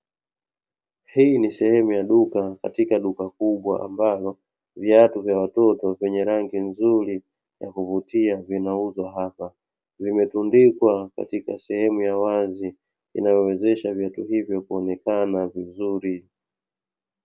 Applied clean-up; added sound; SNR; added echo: none; none; none; none.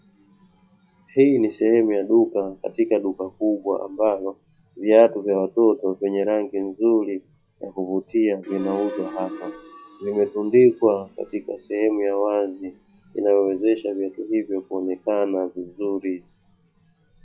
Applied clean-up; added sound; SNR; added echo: classical method log-MMSE.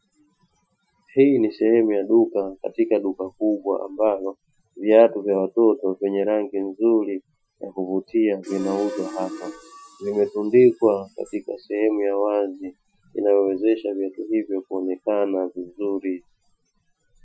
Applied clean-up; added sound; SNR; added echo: classical method Wiener filter.